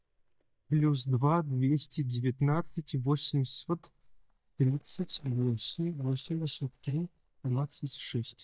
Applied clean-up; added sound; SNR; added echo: neural mask model DeepFilterNet 3.